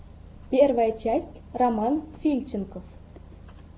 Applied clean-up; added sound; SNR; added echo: none; none; none; none.